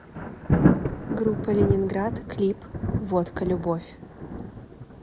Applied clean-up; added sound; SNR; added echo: none; Thunder; -1 dB; none.